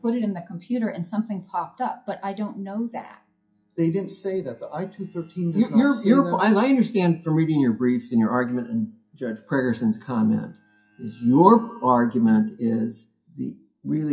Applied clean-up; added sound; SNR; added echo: classical method WPE with log-MMSE.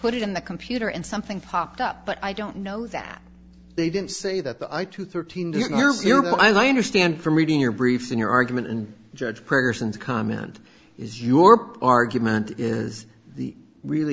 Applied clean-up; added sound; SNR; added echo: none; none; none; none.